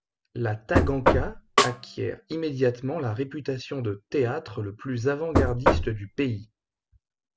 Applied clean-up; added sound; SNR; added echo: none; Knock + Snare drum; -4 dB; none.